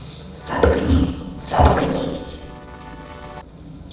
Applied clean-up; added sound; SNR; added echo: neural separator model SepFormer DNS4.